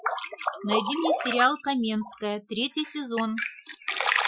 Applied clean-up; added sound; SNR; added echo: classical method Wiener filter.